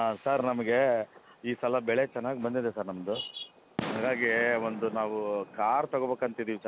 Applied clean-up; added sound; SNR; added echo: none; Fireworks; 15 dB; none.